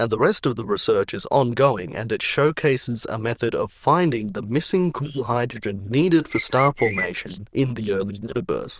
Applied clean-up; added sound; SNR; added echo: neural diffusion model UNIVERSE++.